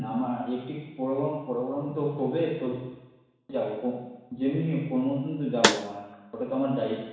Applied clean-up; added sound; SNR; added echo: none; Snare drum; -5 dB; reverberation time 1.1 s.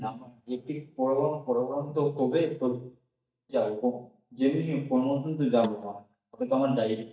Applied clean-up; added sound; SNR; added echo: neural mask model DeepFilterNet 3.